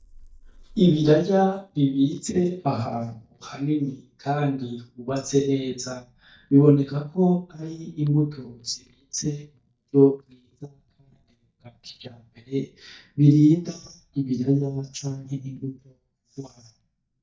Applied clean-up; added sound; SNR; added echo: neural mask model DeepFilterNet 3.